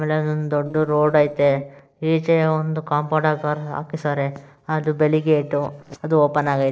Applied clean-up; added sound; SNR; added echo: neural separator model SepFormer DNS4.